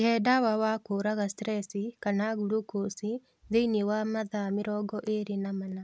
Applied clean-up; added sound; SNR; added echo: none; none; none; none.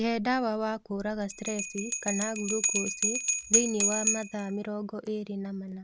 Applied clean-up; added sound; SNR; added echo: none; Bell; 0 dB; none.